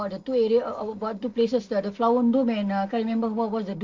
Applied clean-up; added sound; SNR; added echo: neural separator model SepFormer DNS4.